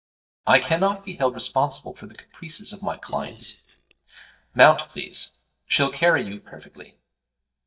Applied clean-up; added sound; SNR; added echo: neural mask model DeepFilterNet 3.